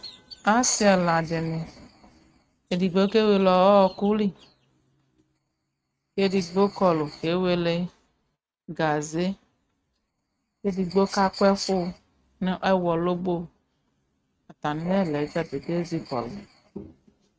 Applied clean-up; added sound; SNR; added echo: neural mask model RNNoise.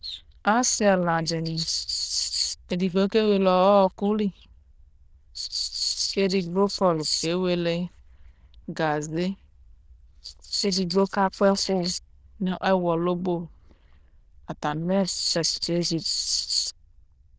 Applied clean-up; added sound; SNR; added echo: neural diffusion model UNIVERSE++.